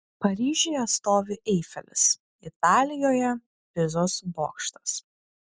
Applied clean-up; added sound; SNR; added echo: none; none; none; none.